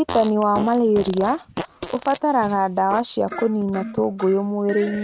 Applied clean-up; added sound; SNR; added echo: neural mask model RNNoise.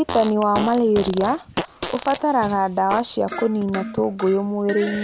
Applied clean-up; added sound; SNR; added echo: none; Fart; 11 dB; none.